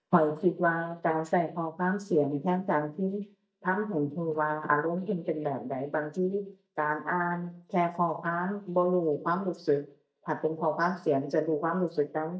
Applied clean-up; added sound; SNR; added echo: neural mask model DeepFilterNet 3.